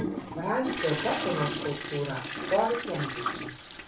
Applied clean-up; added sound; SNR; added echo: none; Toilet flush; 3 dB; reverberation time 0.3 s.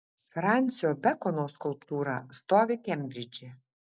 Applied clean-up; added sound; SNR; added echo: none; none; none; none.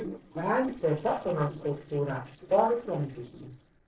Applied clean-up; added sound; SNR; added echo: neural separator model SepFormer DNS4.